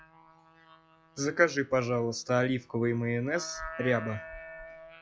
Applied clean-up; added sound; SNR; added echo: classical method log-MMSE.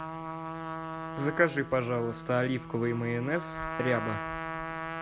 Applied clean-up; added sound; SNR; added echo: none; Trumpet; 6 dB; none.